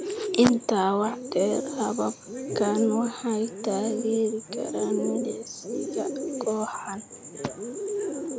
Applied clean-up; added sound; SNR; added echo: none; Bird; 6 dB; none.